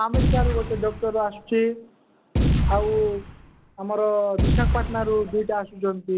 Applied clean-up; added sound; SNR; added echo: none; Boom; -1 dB; none.